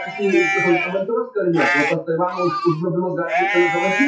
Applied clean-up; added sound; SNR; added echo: classical method WPE with log-MMSE.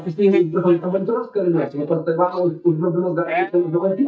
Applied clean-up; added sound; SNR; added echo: neural mask model DeepFilterNet 3.